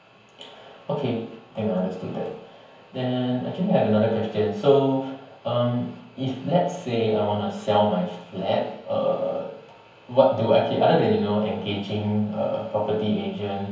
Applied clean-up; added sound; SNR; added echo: none; none; none; reverberation time 0.7 s.